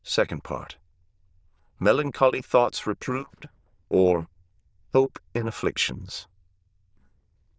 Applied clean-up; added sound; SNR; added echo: neural diffusion model UNIVERSE++.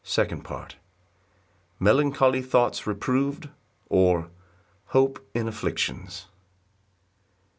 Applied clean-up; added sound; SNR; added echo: none; none; none; none.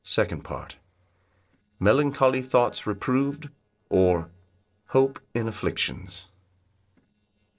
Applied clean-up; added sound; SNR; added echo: neural separator model SepFormer DNS4.